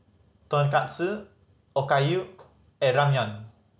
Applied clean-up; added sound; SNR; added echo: none; none; none; none.